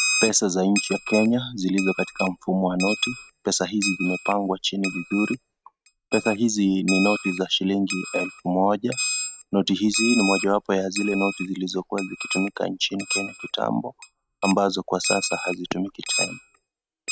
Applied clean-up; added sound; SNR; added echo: neural mask model RNNoise.